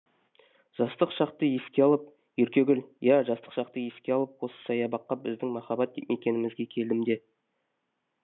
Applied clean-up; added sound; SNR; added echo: none; none; none; none.